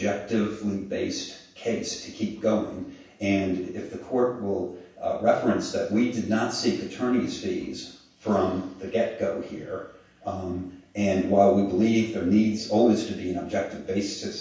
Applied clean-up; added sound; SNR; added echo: none; none; none; reverberation time 0.7 s.